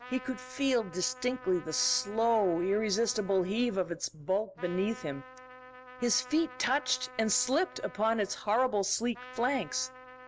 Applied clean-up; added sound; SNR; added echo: none; Trumpet; 18 dB; none.